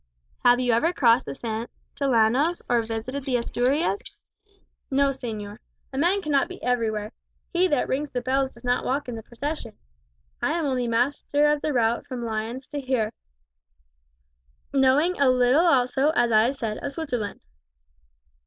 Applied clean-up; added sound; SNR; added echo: neural mask model Resemble Enhance denoiser.